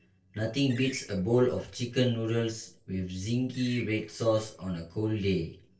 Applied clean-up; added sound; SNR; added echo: neural separator model SepFormer DNS4.